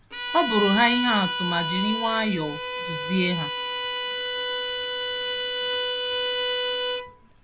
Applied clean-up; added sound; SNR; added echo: none; Bowed string instrument; 0 dB; none.